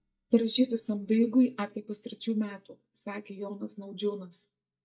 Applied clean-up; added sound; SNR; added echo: neural mask model DeepFilterNet 3.